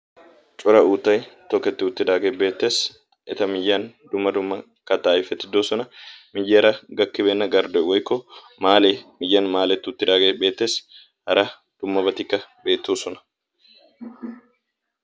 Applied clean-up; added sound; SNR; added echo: none; none; none; none.